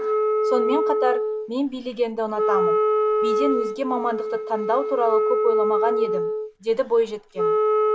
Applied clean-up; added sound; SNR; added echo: none; Wind instrument, woodwind instrument; -3 dB; none.